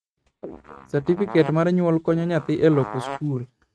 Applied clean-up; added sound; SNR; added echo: neural mask model RNNoise.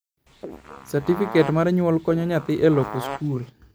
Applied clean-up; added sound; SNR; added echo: none; Fart; 13 dB; none.